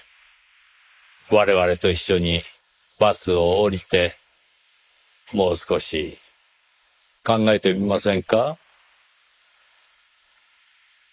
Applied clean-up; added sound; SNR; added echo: neural mask model Resemble Enhance denoiser.